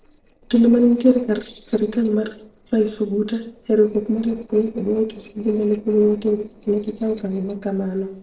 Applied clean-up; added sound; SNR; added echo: neural separator model SepFormer DNS4.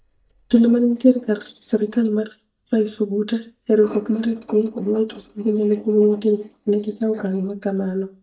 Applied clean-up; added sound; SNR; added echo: neural mask model DeepFilterNet 3.